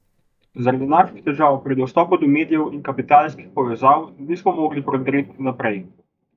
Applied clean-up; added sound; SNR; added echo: neural mask model DeepFilterNet 3.